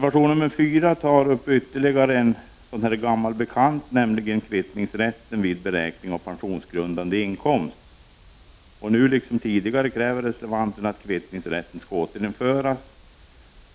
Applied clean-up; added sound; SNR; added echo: none; none; none; none.